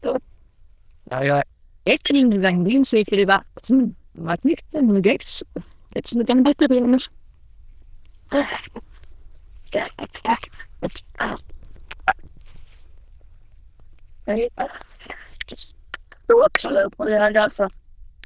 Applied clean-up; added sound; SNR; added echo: neural diffusion model UNIVERSE++.